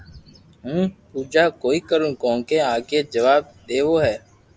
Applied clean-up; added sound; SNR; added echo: none; none; none; none.